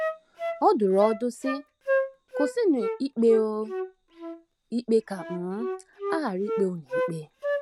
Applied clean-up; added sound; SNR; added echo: none; Wind instrument, woodwind instrument; 5 dB; none.